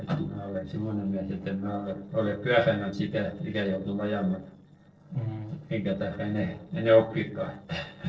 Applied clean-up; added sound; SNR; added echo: neural separator model SepFormer DNS4.